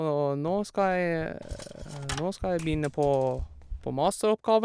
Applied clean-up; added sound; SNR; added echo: none; Run + Coin (dropping); 12 dB; none.